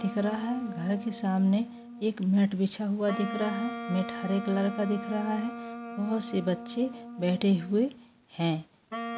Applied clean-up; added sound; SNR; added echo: none; Wind instrument, woodwind instrument; 11 dB; none.